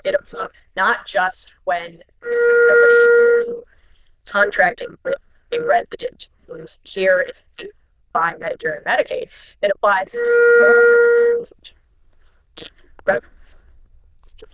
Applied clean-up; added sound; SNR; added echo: neural diffusion model UNIVERSE++.